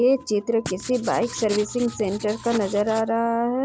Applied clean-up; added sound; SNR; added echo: none; Writing; 14 dB; none.